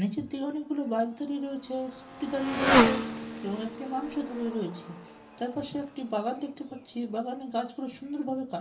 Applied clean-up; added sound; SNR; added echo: none; Motorcycle; 0 dB; reverberation time 0.3 s.